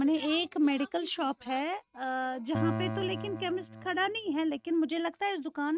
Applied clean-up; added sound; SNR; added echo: neural mask model RNNoise.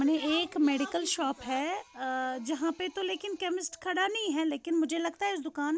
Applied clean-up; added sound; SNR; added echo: none; none; none; none.